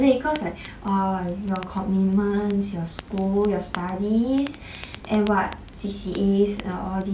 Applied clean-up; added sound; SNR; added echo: none; Fire; 19 dB; none.